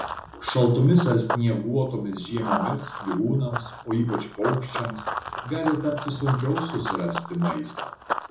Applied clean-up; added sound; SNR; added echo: none; Run; 7 dB; reverberation time 1.0 s.